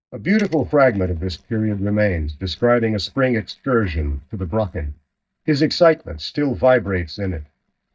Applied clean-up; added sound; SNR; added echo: neural mask model DeepFilterNet 3.